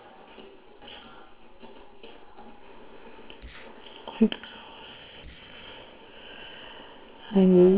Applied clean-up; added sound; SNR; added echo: neural separator model SepFormer WHAMR!.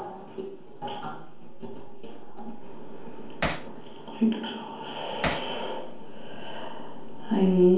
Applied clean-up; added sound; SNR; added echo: none; Hammer; 2 dB; reverberation time 0.9 s.